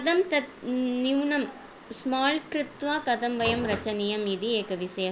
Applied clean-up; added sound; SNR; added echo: none; Slam; 13 dB; none.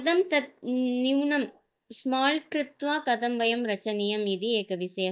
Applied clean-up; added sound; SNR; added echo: neural mask model DeepFilterNet 3.